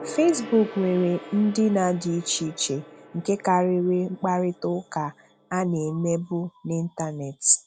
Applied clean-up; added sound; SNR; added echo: none; Gong; 18 dB; none.